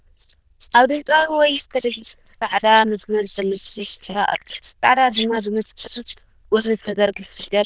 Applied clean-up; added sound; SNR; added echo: neural diffusion model UNIVERSE++.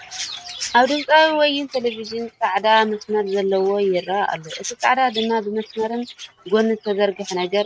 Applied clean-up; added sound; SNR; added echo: neural mask model RNNoise.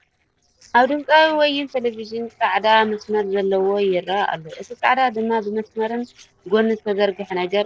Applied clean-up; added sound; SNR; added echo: neural separator model SepFormer DNS4.